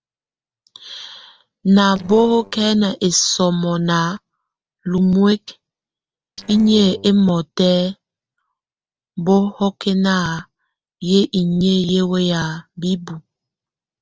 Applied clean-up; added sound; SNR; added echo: neural separator model SepFormer DNS4.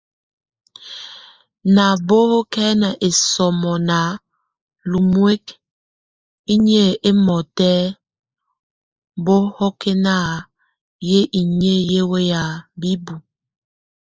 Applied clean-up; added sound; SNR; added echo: neural mask model Resemble Enhance denoiser.